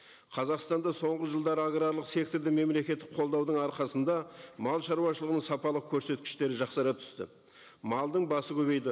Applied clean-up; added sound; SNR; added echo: none; none; none; none.